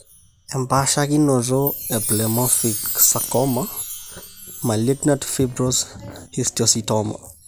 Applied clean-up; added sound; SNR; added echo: none; Chime; 7 dB; none.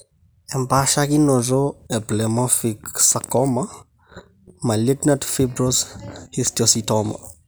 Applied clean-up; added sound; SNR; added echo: none; none; none; none.